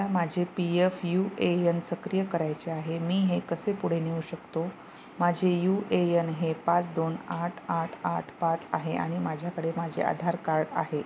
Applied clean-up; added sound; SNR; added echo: none; none; none; none.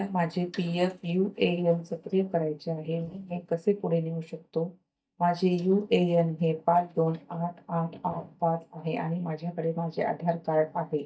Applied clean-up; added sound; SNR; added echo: neural mask model DeepFilterNet 3.